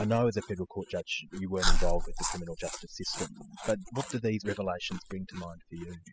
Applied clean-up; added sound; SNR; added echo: classical method spectral subtraction.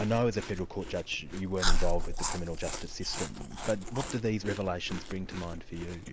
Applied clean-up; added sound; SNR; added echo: none; Chewing, mastication; -2 dB; none.